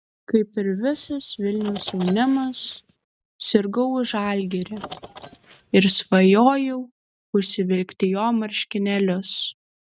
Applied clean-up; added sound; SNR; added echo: neural mask model RNNoise.